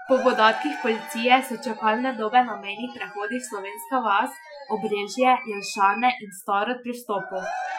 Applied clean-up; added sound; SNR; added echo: classical method Wiener filter.